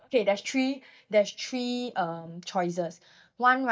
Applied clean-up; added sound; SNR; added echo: neural mask model DeepFilterNet 3.